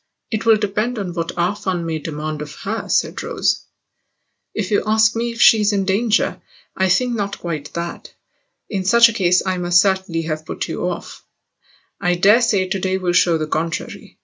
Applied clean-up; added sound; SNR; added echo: none; none; none; none.